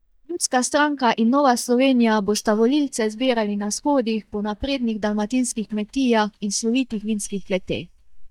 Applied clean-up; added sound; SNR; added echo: neural mask model DeepFilterNet 3.